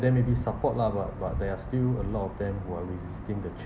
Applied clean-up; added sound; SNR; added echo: none; none; none; none.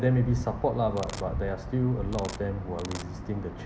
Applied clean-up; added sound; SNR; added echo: none; Domestic sounds, home sounds; 15 dB; none.